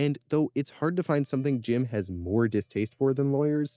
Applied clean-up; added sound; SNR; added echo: neural mask model DeepFilterNet 3.